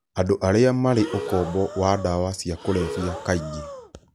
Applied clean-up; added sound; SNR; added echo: none; Breathing; 11 dB; none.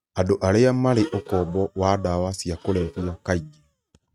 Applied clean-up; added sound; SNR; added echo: neural mask model RNNoise.